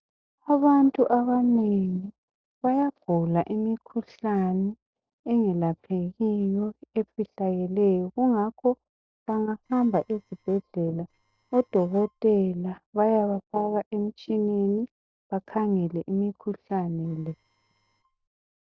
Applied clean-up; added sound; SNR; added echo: neural separator model SepFormer DNS4.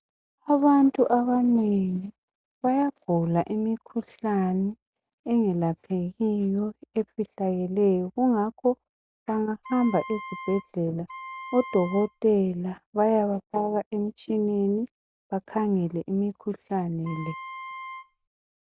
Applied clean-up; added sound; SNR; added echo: none; Wind instrument, woodwind instrument; 14 dB; none.